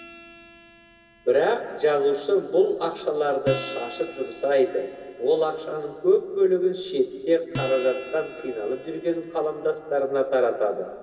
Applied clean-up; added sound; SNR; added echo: none; Acoustic guitar; 17 dB; reverberation time 2.7 s.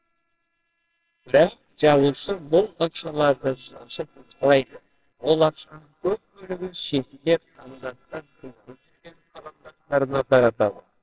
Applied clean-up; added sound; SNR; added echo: neural separator model SepFormer WHAMR!.